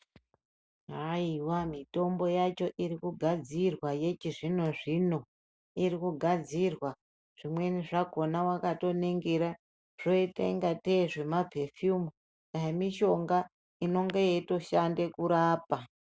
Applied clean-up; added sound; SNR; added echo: none; none; none; none.